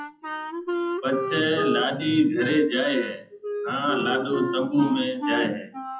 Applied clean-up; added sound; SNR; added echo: classical method WPE with log-MMSE.